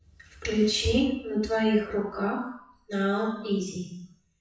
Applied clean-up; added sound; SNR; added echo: classical method WPE with log-MMSE.